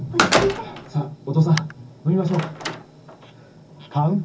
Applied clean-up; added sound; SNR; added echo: none; Slam; 4 dB; reverberation time 0.4 s.